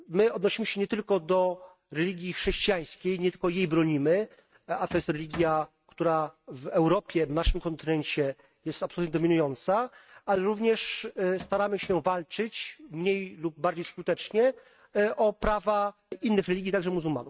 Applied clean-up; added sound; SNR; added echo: neural mask model RNNoise.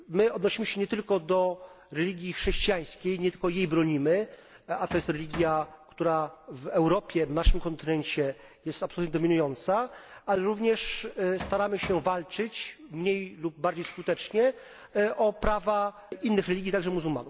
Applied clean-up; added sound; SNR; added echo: none; Bass drum; 12 dB; none.